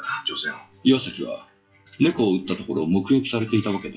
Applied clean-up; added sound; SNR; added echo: classical method WPE with log-MMSE.